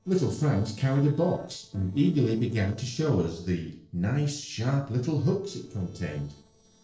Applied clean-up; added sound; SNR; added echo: neural separator model SepFormer DNS4.